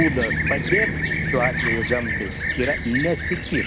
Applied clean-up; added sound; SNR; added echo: none; Fixed-wing aircraft, airplane; -1 dB; none.